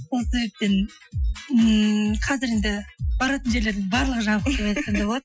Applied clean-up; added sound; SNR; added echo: classical method Wiener filter.